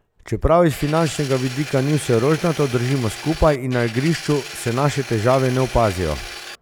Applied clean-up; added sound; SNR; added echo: none; Engine; 14 dB; none.